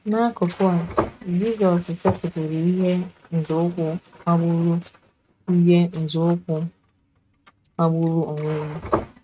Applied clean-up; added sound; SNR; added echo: neural mask model RNNoise.